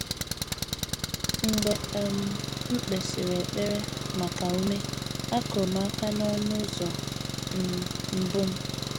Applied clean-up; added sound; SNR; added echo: none; Engine; 1 dB; none.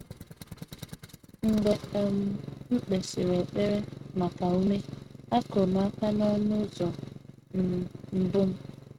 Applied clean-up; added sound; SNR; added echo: neural mask model RNNoise.